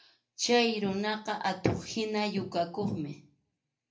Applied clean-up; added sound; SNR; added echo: none; none; none; reverberation time 0.3 s.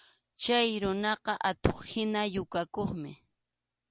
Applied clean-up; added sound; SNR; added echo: none; none; none; none.